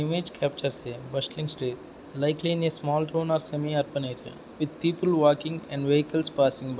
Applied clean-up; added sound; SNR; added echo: none; none; none; none.